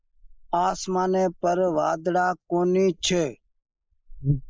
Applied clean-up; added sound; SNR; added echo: neural mask model Resemble Enhance denoiser.